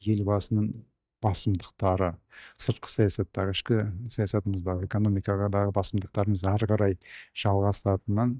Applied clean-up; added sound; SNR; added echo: neural mask model DeepFilterNet 3.